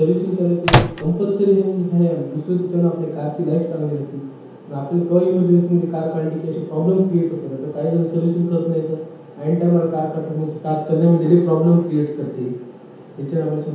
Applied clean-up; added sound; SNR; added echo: none; Microwave oven; -2 dB; reverberation time 0.9 s.